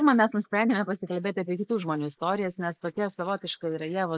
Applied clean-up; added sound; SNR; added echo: neural mask model Resemble Enhance denoiser.